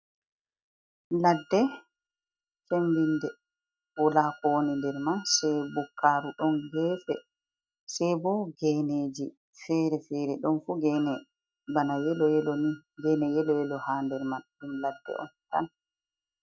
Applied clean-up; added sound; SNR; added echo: neural mask model RNNoise.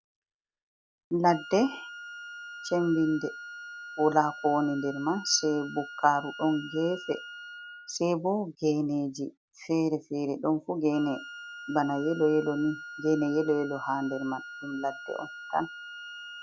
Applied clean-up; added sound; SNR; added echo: none; Wind instrument, woodwind instrument; 14 dB; none.